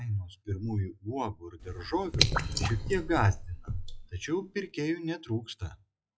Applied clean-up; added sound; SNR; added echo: classical method log-MMSE.